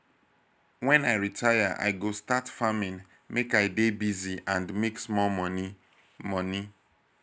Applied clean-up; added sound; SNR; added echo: none; none; none; none.